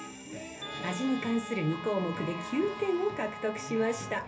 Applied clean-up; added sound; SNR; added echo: none; Trumpet; 12 dB; reverberation time 0.3 s.